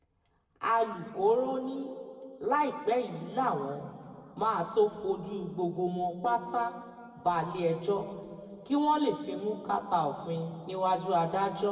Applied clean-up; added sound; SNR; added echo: none; none; none; reverberation time 1.9 s.